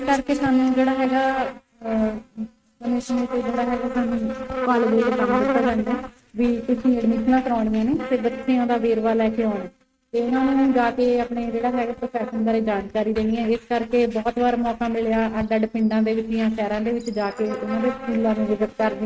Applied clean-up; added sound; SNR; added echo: neural mask model RNNoise.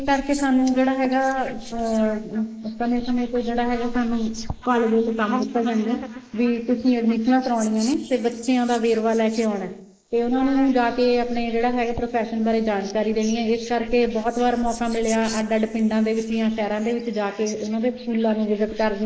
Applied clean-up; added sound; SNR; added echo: neural mask model Resemble Enhance denoiser.